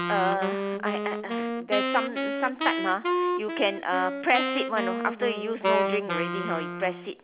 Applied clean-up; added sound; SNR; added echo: none; Wind instrument, woodwind instrument; 0 dB; none.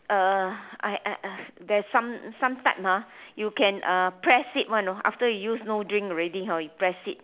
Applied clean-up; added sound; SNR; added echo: none; none; none; none.